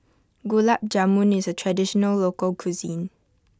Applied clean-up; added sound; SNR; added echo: none; none; none; none.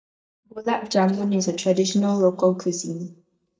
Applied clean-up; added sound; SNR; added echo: neural mask model DeepFilterNet 3.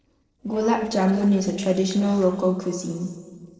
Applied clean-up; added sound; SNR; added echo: neural separator model SepFormer DNS4.